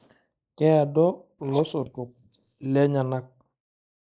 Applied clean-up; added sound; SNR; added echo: neural mask model Resemble Enhance denoiser.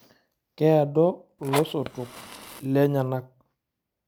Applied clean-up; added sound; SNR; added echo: none; Fire; 12 dB; none.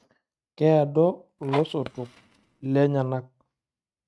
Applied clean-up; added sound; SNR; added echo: neural mask model RNNoise.